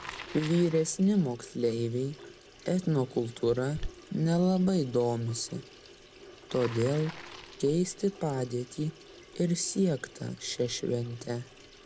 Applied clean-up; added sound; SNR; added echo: none; Sink (filling or washing) / Water tap, faucet + Bicycle; 16 dB; none.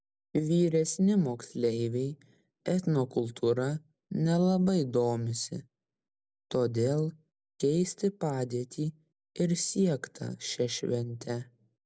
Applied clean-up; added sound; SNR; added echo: none; none; none; none.